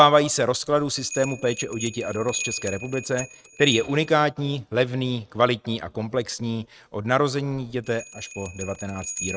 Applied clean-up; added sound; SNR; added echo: neural mask model RNNoise.